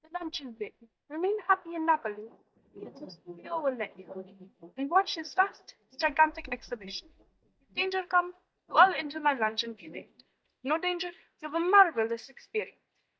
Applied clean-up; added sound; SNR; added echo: neural mask model DeepFilterNet 3.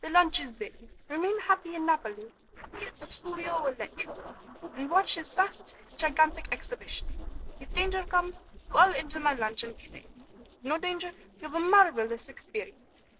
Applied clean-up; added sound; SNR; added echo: neural separator model SepFormer DNS4.